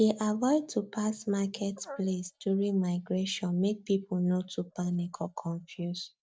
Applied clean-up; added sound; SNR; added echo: neural mask model DeepFilterNet 3.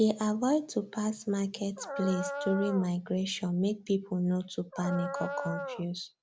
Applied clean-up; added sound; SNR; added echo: none; Dog; 6 dB; none.